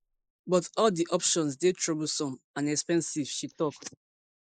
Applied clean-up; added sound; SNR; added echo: neural mask model Resemble Enhance denoiser.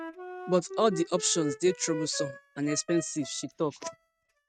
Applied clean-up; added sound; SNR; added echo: neural mask model RNNoise.